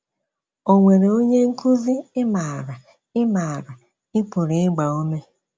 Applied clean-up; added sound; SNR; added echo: none; none; none; none.